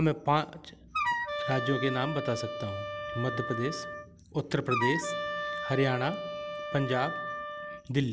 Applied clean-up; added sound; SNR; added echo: none; Wind instrument, woodwind instrument; 3 dB; none.